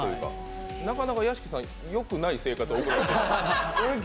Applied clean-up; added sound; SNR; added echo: none; none; none; none.